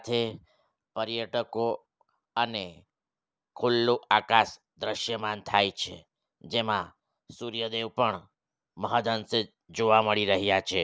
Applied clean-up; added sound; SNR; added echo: none; none; none; none.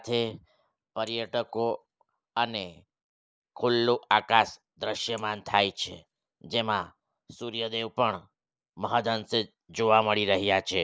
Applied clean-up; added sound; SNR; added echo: neural mask model Resemble Enhance denoiser.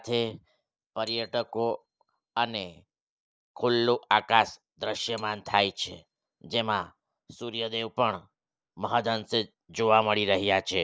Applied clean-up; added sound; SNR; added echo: neural mask model DeepFilterNet 3.